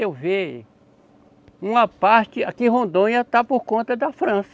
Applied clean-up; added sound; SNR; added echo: none; none; none; none.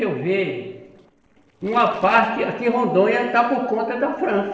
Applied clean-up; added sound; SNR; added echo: neural separator model SepFormer DNS4.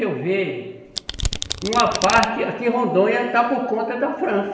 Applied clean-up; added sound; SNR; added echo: none; Domestic sounds, home sounds; 6 dB; reverberation time 1.0 s.